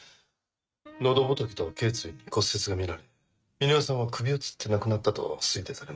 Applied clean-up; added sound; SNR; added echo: neural mask model RNNoise.